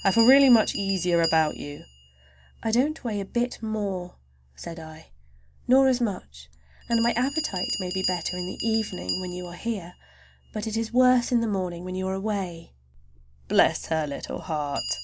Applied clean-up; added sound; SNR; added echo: none; Bell; 12 dB; none.